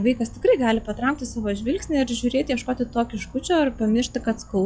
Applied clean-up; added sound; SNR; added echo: classical method log-MMSE.